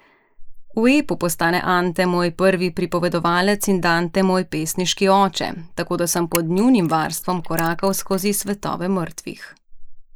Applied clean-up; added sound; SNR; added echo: neural mask model Resemble Enhance denoiser.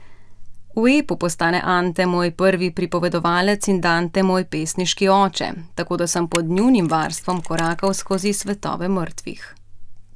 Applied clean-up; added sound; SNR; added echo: none; Mechanisms; 15 dB; none.